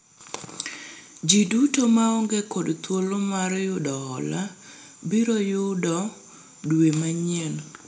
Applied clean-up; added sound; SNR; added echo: none; none; none; reverberation time 0.4 s.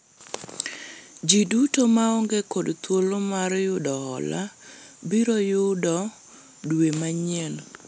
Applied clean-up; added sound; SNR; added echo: none; none; none; none.